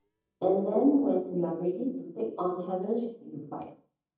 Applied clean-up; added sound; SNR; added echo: neural mask model DeepFilterNet 3.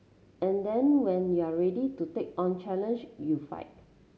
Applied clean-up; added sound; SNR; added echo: none; none; none; none.